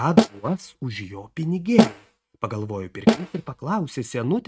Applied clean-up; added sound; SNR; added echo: neural mask model RNNoise.